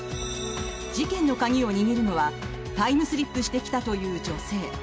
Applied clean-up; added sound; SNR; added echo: none; none; none; none.